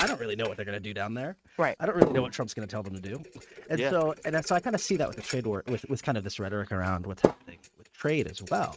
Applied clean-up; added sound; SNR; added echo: neural mask model RNNoise.